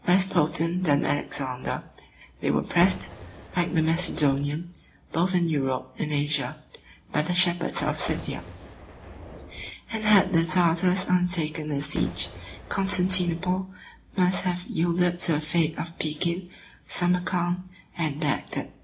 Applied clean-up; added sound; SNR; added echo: none; Boom; 16 dB; reverberation time 0.4 s.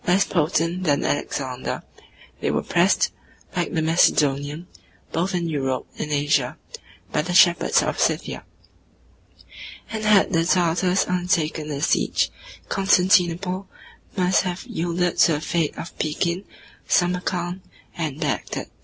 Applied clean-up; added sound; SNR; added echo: none; none; none; none.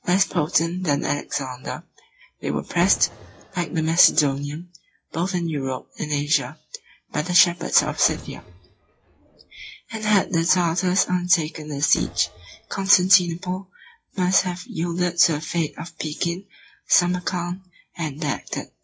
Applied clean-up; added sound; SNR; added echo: classical method WPE with log-MMSE.